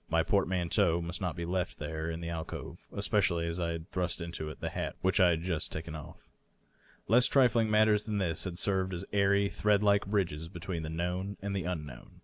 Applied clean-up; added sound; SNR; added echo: none; none; none; none.